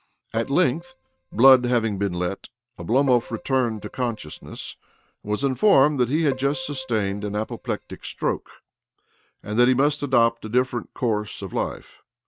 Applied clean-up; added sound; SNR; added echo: neural mask model RNNoise.